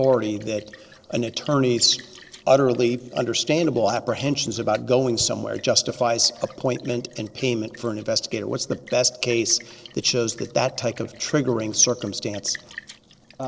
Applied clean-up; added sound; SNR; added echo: neural separator model SepFormer DNS4.